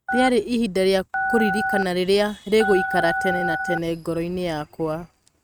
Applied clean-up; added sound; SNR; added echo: neural mask model RNNoise.